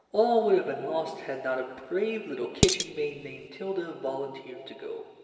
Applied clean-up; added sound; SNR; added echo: none; Dishes, pots, and pans; -1 dB; reverberation time 2.5 s.